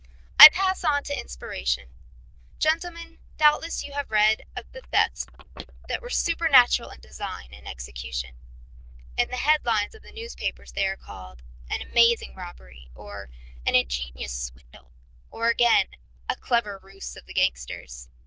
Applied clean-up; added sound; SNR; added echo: neural diffusion model UNIVERSE++.